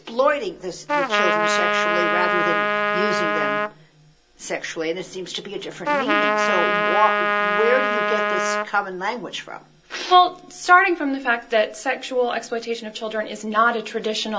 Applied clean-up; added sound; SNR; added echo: none; Trumpet; -2 dB; reverberation time 0.2 s.